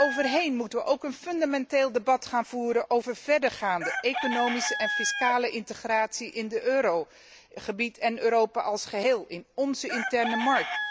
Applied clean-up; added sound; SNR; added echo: none; Chicken, rooster; 9 dB; none.